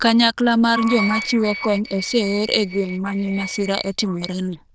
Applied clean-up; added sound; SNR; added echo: neural diffusion model UNIVERSE++.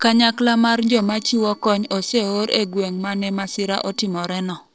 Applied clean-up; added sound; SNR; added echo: neural separator model SepFormer DNS4.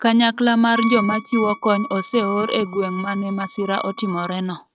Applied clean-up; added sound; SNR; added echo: neural mask model RNNoise.